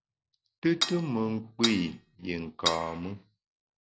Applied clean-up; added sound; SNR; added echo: none; Cutlery, silverware / Dishes, pots, and pans; 3 dB; none.